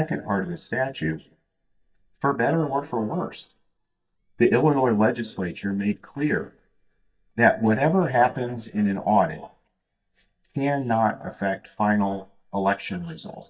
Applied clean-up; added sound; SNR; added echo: neural mask model DeepFilterNet 3.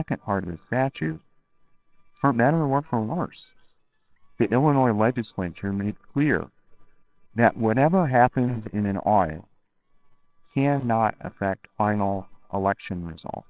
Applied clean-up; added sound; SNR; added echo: neural separator model SepFormer WHAMR!.